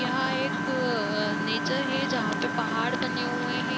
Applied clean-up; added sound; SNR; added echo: none; Engine; -2 dB; none.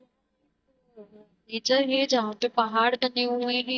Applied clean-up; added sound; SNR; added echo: neural mask model DeepFilterNet 3.